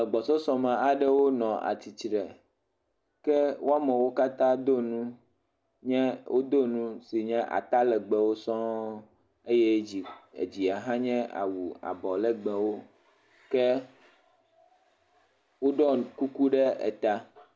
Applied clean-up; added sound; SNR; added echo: none; none; none; none.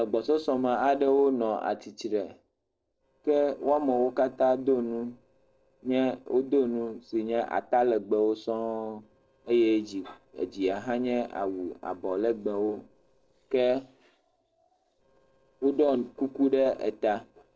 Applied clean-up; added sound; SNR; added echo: neural separator model SepFormer DNS4.